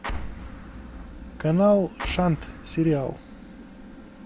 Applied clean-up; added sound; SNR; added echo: none; Explosion; 13 dB; none.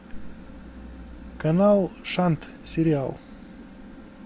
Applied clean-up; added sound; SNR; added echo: none; none; none; none.